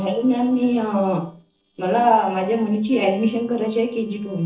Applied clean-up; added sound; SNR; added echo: neural separator model SepFormer DNS4.